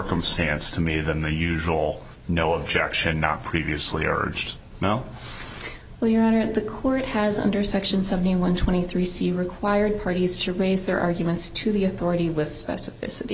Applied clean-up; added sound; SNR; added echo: none; none; none; none.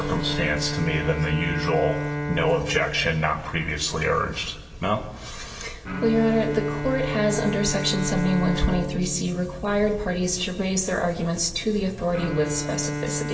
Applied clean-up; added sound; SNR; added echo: none; Bowed string instrument; 7 dB; reverberation time 1.2 s.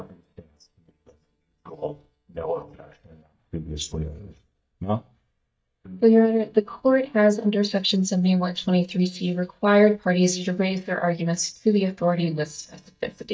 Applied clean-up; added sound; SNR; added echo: neural mask model DeepFilterNet 3.